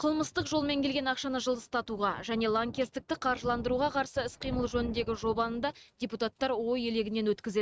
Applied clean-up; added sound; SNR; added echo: neural mask model RNNoise.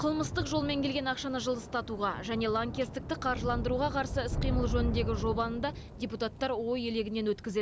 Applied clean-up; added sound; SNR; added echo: none; Thunder / Rain; 4 dB; none.